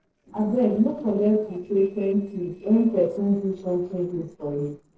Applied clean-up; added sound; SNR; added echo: neural separator model SepFormer DNS4.